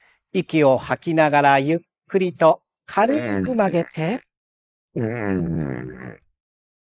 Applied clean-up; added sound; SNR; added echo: neural mask model Resemble Enhance denoiser.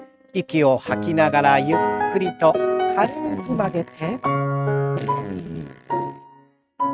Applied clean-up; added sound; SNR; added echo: neural mask model RNNoise.